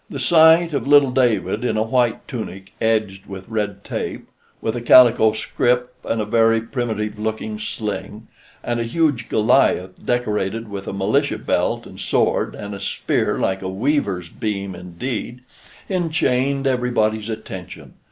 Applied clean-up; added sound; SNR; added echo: neural mask model Resemble Enhance denoiser.